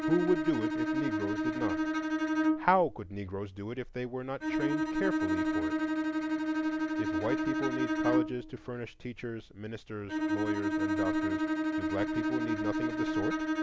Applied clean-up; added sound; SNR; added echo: none; Bowed string instrument; -4 dB; none.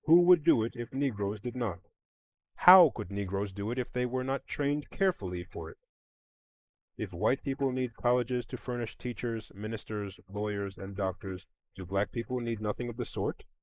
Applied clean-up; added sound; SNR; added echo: neural mask model Resemble Enhance denoiser.